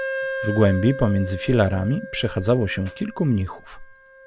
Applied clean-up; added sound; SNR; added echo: none; Wind instrument, woodwind instrument; 10 dB; none.